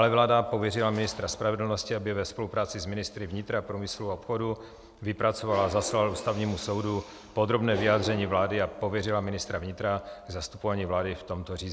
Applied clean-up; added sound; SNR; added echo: none; none; none; none.